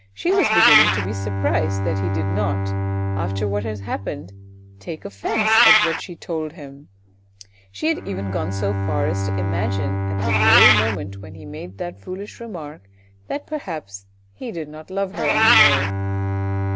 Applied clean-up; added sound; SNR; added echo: none; Meow + Bowed string instrument; -5 dB; none.